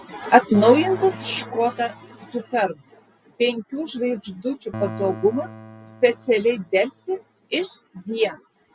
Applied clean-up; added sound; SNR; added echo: none; Piano; 17 dB; none.